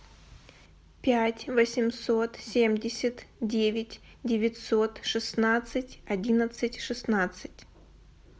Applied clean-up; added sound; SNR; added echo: none; none; none; none.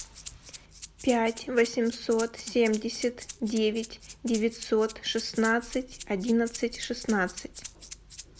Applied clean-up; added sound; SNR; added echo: none; Rattle (instrument); 16 dB; none.